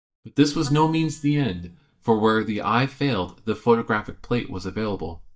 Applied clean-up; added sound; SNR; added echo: neural mask model DeepFilterNet 3.